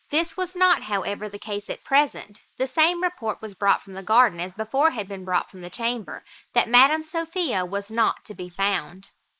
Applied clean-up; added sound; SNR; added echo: neural mask model Resemble Enhance denoiser.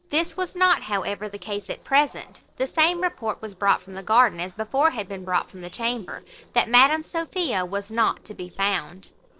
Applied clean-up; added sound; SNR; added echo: neural separator model SepFormer DNS4.